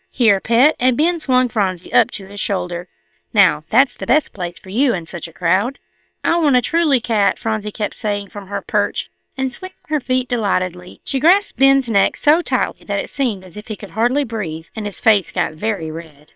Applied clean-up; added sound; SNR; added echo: neural separator model SepFormer WHAM!.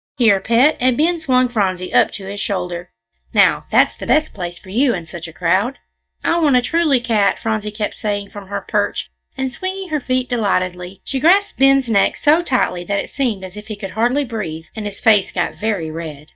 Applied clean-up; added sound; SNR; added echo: neural mask model DeepFilterNet 3.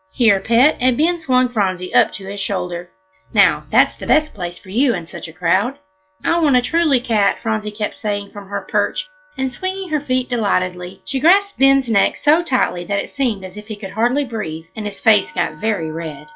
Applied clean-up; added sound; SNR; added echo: classical method log-MMSE.